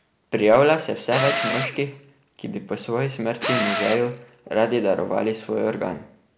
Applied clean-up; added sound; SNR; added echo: none; Tools; 5 dB; none.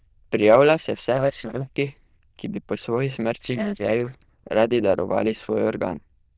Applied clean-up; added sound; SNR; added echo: neural diffusion model UNIVERSE++.